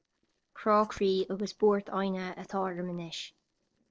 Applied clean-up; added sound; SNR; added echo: neural separator model SepFormer DNS4.